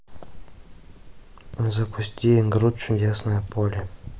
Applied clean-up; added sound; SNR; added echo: none; none; none; none.